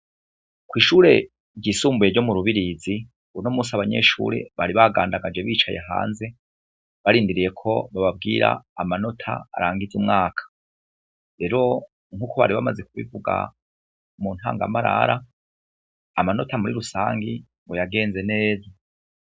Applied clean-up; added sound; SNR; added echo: none; none; none; none.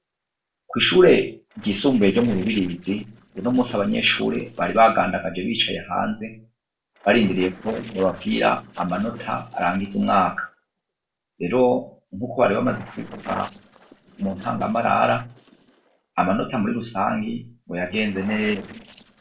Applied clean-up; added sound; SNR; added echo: neural separator model SepFormer DNS4.